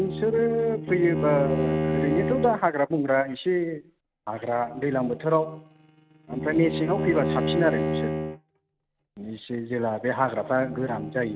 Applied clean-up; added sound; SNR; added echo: neural mask model RNNoise.